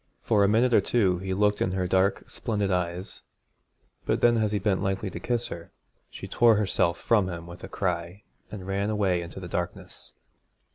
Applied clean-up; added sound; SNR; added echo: none; none; none; none.